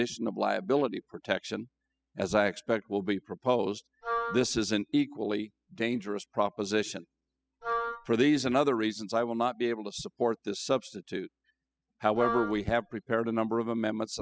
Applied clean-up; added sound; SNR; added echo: classical method spectral subtraction.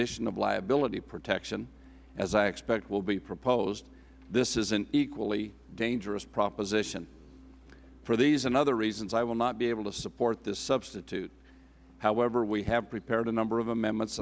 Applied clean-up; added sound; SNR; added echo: none; none; none; none.